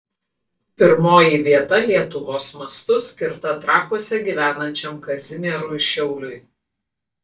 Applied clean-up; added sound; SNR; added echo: neural mask model DeepFilterNet 3.